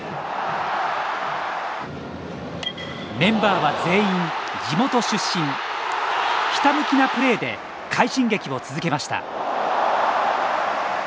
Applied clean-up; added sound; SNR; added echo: none; none; none; none.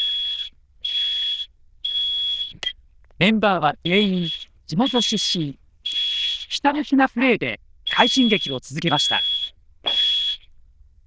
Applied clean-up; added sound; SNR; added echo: neural diffusion model UNIVERSE++.